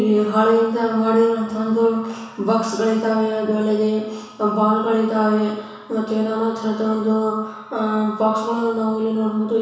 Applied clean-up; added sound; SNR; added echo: none; none; none; reverberation time 1.1 s.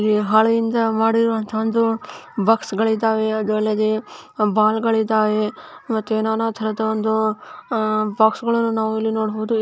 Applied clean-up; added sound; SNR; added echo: none; none; none; none.